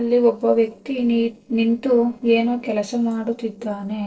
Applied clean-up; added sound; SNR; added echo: neural separator model SepFormer DNS4.